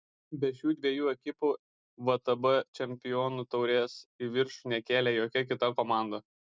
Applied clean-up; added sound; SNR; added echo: none; none; none; none.